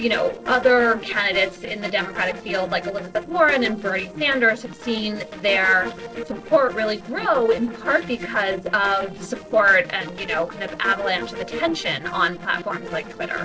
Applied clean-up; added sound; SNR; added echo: neural separator model SepFormer DNS4.